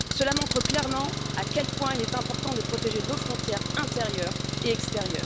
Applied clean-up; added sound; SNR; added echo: none; Engine; -1 dB; none.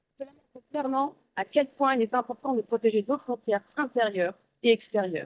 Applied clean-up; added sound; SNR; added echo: neural mask model DeepFilterNet 3.